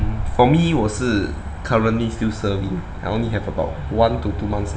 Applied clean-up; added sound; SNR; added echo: none; none; none; reverberation time 0.7 s.